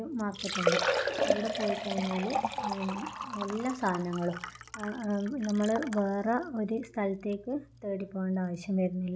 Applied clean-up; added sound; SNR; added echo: none; Liquid; 3 dB; none.